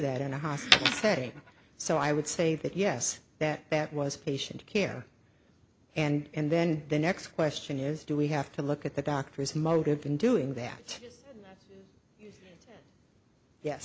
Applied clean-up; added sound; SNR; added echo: none; Coin (dropping); -3 dB; none.